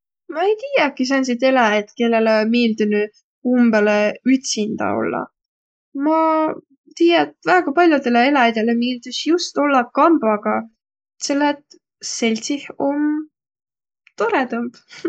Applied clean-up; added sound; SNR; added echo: neural mask model Resemble Enhance denoiser.